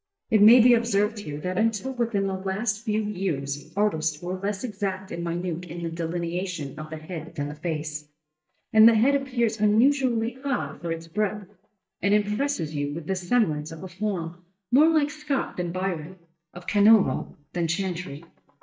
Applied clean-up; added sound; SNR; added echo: neural mask model DeepFilterNet 3.